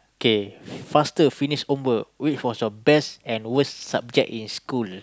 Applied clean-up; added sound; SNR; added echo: none; none; none; none.